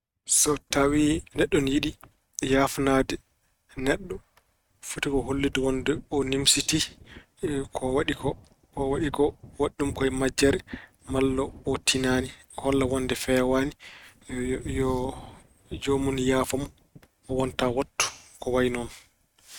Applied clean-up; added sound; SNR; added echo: neural mask model RNNoise.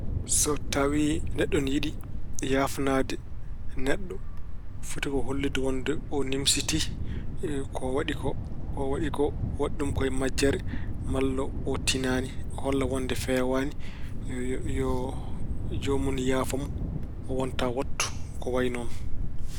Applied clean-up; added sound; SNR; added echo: none; Thunder; -1 dB; none.